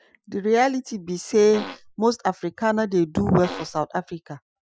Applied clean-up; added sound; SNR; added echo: classical method Wiener filter.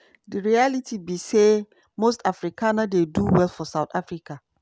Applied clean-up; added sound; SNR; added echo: none; none; none; none.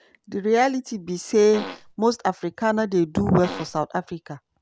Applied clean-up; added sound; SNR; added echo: none; Fart; 11 dB; none.